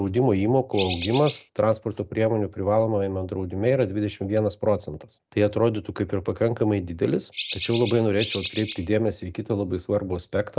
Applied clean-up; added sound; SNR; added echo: none; Bird; 0 dB; none.